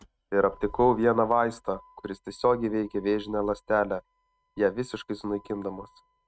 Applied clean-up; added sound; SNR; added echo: neural mask model RNNoise.